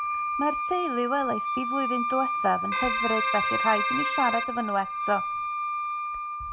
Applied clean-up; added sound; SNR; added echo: none; Wind instrument, woodwind instrument + Keyboard (musical); -1 dB; none.